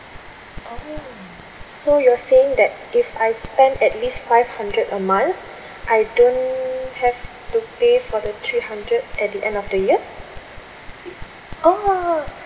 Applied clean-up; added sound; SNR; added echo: none; Crackle; 18 dB; none.